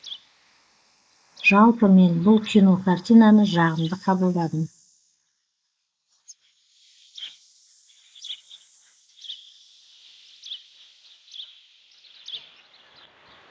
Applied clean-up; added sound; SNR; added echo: neural mask model Resemble Enhance denoiser.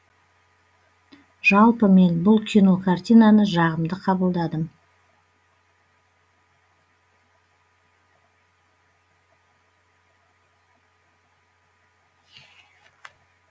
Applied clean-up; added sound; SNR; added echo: none; none; none; none.